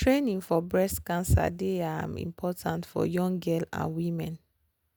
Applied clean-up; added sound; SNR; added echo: none; none; none; none.